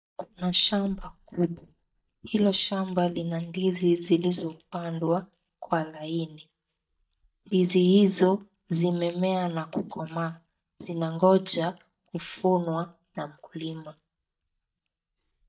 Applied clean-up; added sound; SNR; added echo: neural mask model DeepFilterNet 3.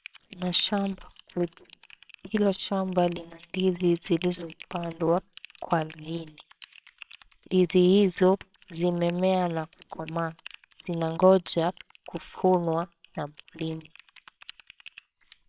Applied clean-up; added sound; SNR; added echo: neural separator model SepFormer WHAMR!.